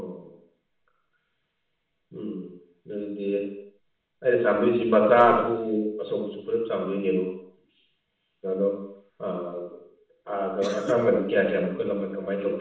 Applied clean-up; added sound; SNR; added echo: none; Cough; 13 dB; reverberation time 0.7 s.